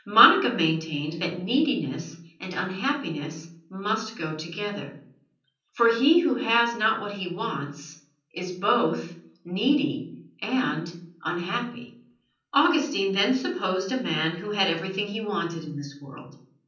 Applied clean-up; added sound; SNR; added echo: none; none; none; reverberation time 0.6 s.